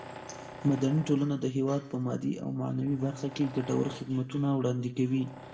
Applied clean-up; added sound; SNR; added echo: none; Tools; 18 dB; reverberation time 0.7 s.